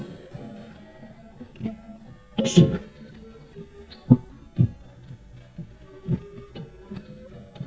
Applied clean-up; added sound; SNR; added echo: neural mask model DeepFilterNet 3.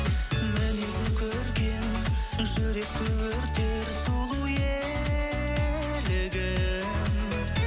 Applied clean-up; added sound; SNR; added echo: none; none; none; none.